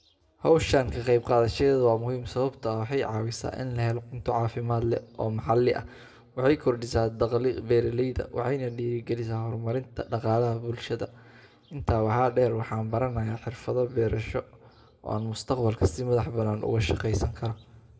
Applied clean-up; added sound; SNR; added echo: none; none; none; reverberation time 1.1 s.